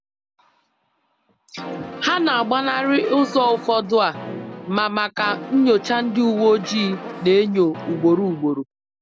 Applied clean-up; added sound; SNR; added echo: none; Brass instrument; 13 dB; none.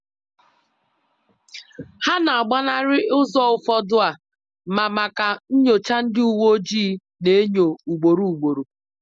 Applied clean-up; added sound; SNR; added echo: none; none; none; none.